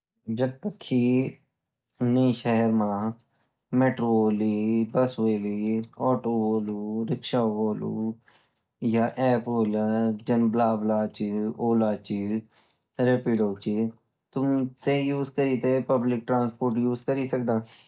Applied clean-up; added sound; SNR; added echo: none; none; none; none.